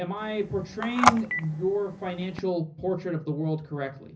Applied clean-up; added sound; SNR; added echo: none; Telephone; 0 dB; reverberation time 0.4 s.